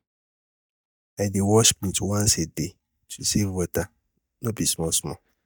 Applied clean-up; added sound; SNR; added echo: neural mask model DeepFilterNet 3.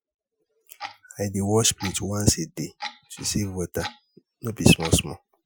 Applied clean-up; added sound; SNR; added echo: classical method Wiener filter.